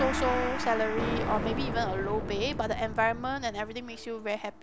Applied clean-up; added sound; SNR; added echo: none; Explosion + Gong; 3 dB; none.